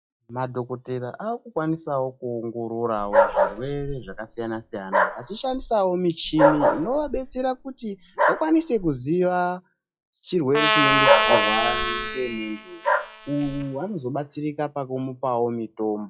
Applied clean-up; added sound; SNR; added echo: classical method log-MMSE.